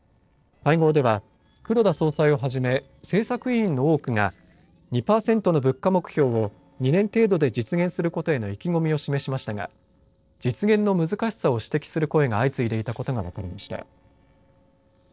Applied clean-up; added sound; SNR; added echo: neural separator model SepFormer DNS4.